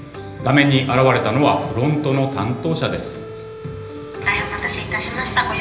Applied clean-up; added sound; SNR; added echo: none; Telephone; 15 dB; reverberation time 1.0 s.